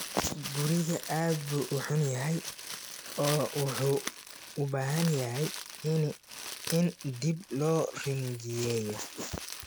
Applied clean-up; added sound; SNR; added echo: none; Crumpling, crinkling; 10 dB; none.